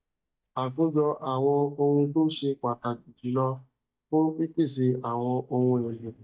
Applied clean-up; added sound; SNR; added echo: neural mask model DeepFilterNet 3.